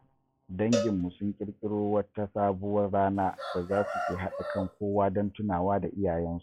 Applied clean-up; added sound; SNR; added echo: classical method log-MMSE.